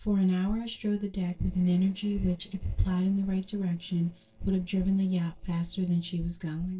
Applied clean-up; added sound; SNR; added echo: neural separator model SepFormer DNS4.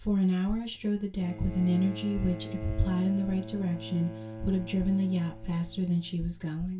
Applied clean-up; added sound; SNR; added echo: none; Bowed string instrument; 13 dB; reverberation time 0.2 s.